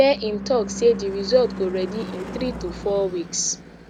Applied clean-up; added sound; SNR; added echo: none; Car passing by / Engine / Truck; 10 dB; none.